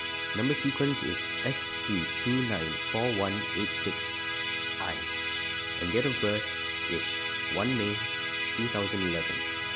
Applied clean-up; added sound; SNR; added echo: none; Musical instrument; -1 dB; none.